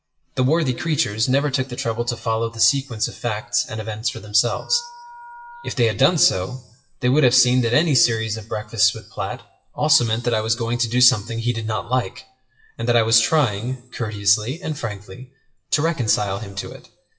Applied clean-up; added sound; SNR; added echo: classical method WPE with log-MMSE.